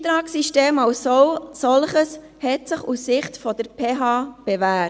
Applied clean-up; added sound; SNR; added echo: none; none; none; none.